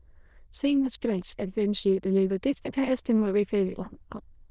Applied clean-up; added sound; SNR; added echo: neural diffusion model UNIVERSE++.